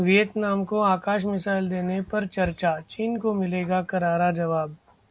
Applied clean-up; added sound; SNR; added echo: none; none; none; none.